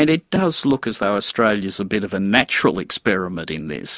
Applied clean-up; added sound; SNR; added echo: none; none; none; none.